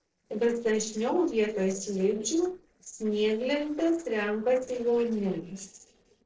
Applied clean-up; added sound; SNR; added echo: neural separator model SepFormer DNS4.